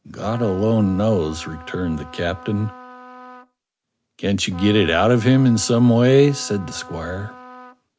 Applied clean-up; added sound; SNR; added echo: none; Trumpet; 19 dB; none.